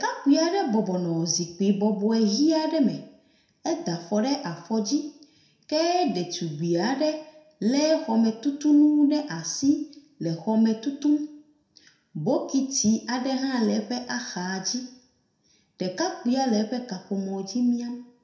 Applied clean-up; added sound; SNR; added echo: none; none; none; reverberation time 0.6 s.